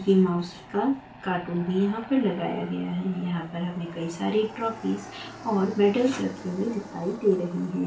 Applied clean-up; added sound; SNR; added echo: none; Aircraft; 17 dB; reverberation time 0.3 s.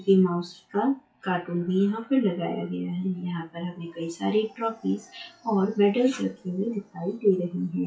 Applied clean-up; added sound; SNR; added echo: classical method WPE with log-MMSE.